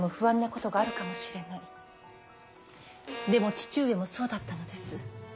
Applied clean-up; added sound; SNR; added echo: none; Bowed string instrument; 13 dB; none.